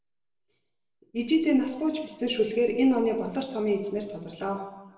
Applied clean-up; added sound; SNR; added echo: none; none; none; reverberation time 0.9 s.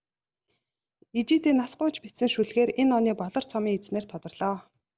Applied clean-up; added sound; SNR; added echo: none; none; none; none.